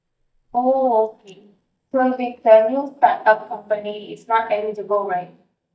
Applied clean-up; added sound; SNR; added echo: neural mask model DeepFilterNet 3.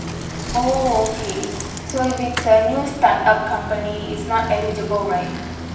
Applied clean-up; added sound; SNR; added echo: none; Bicycle; 8 dB; reverberation time 0.9 s.